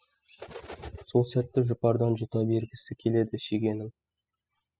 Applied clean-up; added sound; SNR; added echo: classical method spectral subtraction.